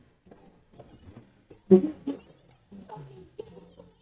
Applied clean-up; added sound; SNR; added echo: neural mask model DeepFilterNet 3.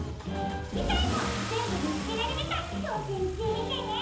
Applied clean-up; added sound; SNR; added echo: none; Engine starting / Accelerating, revving, vroom / Car; 5 dB; reverberation time 0.8 s.